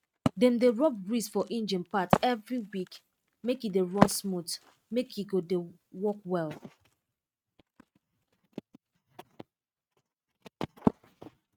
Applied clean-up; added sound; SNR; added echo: neural mask model RNNoise.